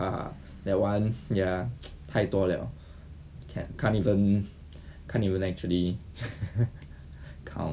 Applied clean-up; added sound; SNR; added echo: none; none; none; none.